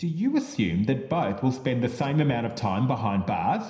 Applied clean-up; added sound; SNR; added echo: none; none; none; reverberation time 0.9 s.